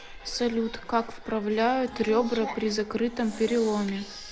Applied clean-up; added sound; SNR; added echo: none; Crackle + Hiss; 18 dB; none.